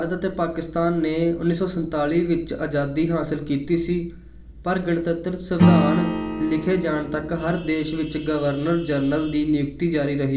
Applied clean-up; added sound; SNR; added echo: none; Acoustic guitar / Strum; 6 dB; reverberation time 0.5 s.